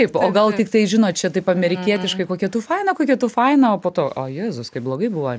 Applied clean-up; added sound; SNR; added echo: none; none; none; none.